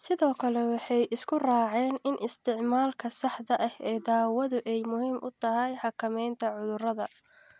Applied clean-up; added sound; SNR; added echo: none; none; none; none.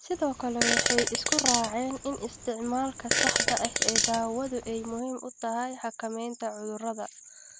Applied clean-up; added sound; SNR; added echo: none; Fart; -2 dB; none.